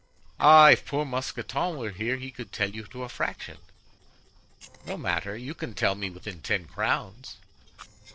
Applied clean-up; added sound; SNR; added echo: neural separator model SepFormer DNS4.